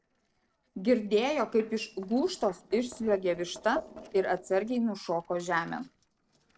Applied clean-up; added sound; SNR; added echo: neural separator model SepFormer DNS4.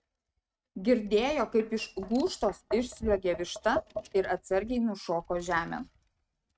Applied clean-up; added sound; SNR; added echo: neural mask model RNNoise.